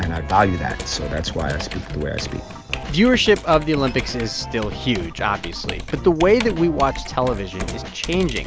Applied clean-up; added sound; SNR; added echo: none; Computer keyboard; 12 dB; none.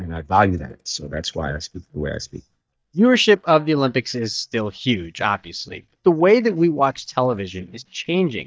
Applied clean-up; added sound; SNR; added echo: neural mask model DeepFilterNet 3.